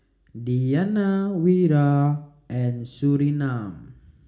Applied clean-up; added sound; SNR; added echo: none; none; none; reverberation time 0.4 s.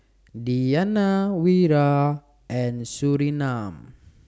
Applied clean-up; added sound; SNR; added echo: none; none; none; none.